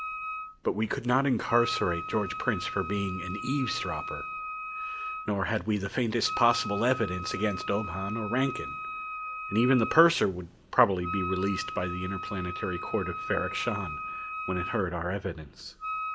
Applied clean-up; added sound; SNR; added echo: none; Wind instrument, woodwind instrument; 7 dB; none.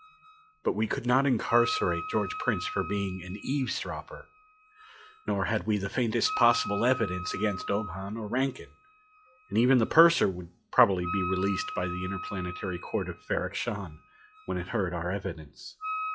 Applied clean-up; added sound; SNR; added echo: classical method log-MMSE.